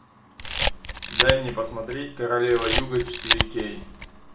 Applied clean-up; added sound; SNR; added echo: none; Camera; 0 dB; none.